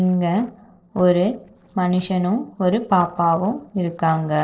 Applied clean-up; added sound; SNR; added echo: neural separator model SepFormer DNS4.